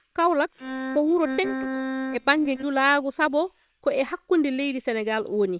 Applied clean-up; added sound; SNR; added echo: neural separator model SepFormer WHAM!.